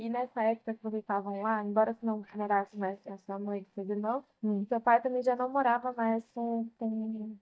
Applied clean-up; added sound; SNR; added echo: neural mask model DeepFilterNet 3.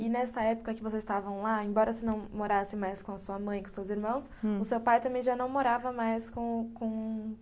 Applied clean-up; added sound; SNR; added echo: none; none; none; none.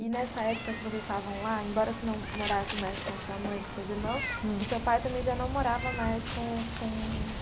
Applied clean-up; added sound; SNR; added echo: none; Meow; 4 dB; none.